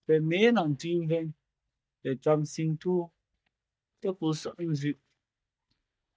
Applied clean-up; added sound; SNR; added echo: neural mask model DeepFilterNet 3.